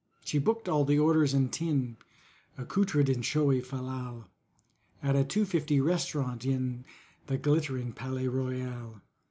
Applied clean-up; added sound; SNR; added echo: none; none; none; none.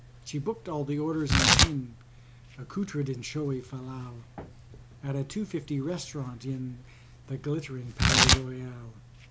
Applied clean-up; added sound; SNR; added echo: none; Tearing; -3 dB; none.